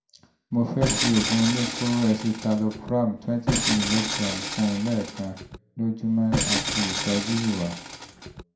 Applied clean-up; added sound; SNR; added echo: none; Tools; 3 dB; reverberation time 0.4 s.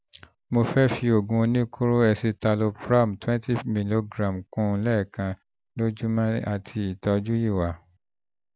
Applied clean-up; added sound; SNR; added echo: none; none; none; none.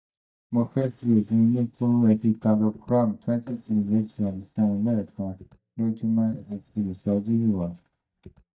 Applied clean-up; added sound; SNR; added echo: neural mask model DeepFilterNet 3.